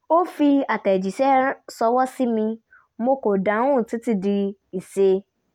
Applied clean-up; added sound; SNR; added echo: none; none; none; none.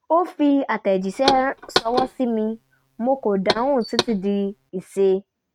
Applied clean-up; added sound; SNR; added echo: neural mask model RNNoise.